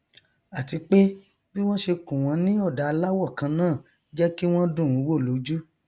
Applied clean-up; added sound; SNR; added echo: none; none; none; none.